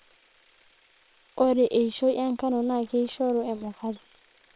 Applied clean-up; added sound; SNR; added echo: neural separator model SepFormer WHAM!.